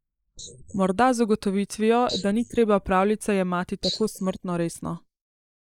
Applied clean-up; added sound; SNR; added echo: neural mask model Resemble Enhance denoiser.